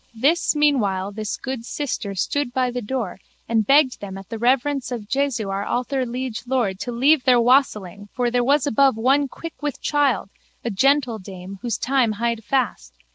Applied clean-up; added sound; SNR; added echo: none; none; none; none.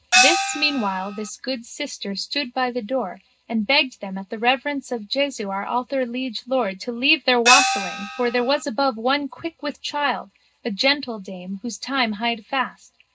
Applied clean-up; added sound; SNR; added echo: none; Gong; -3 dB; reverberation time 0.2 s.